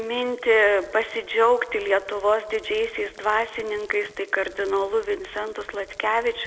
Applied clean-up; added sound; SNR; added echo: none; none; none; none.